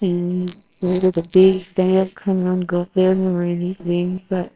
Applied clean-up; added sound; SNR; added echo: neural separator model SepFormer WHAMR!.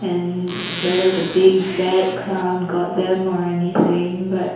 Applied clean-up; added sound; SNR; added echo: none; Zipper (clothing); 11 dB; reverberation time 1.0 s.